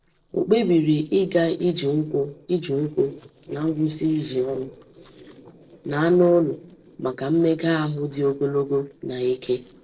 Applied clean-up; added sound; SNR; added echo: neural separator model SepFormer DNS4.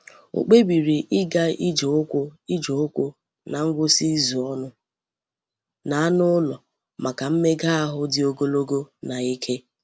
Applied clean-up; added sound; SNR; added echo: none; none; none; none.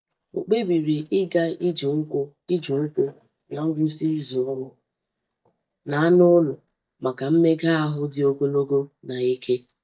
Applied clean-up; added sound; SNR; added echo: neural mask model DeepFilterNet 3.